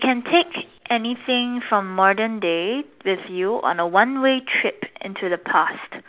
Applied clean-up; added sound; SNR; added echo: none; none; none; none.